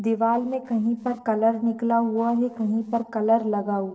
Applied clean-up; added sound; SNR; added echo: neural separator model SepFormer DNS4.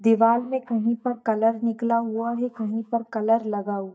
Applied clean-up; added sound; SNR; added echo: neural mask model DeepFilterNet 3.